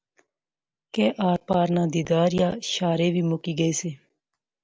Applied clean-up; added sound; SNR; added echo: none; none; none; none.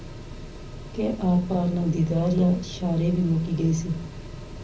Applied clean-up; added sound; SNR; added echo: none; Mechanical fan; 12 dB; reverberation time 0.4 s.